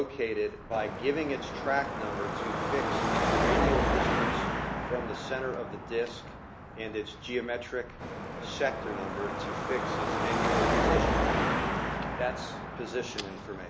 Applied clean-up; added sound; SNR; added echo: none; Car passing by / Traffic noise, roadway noise / Engine; -4 dB; none.